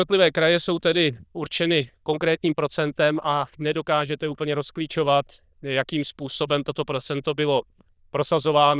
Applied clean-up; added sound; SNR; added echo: neural diffusion model UNIVERSE++.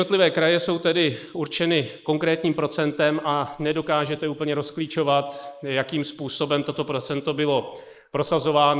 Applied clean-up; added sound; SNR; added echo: neural mask model Resemble Enhance denoiser.